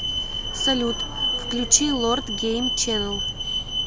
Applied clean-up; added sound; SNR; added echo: none; Alarm; 1 dB; none.